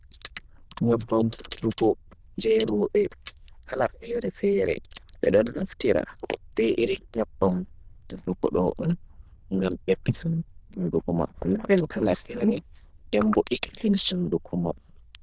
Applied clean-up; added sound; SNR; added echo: neural diffusion model UNIVERSE++.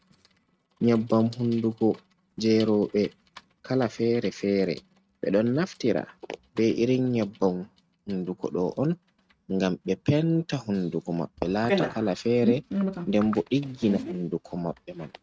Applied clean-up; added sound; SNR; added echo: neural mask model RNNoise.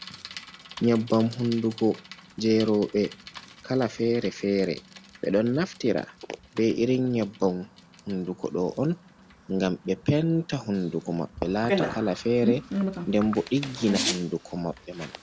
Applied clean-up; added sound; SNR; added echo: none; Bicycle; 10 dB; none.